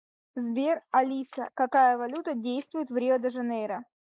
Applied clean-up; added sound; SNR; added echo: neural mask model Resemble Enhance denoiser.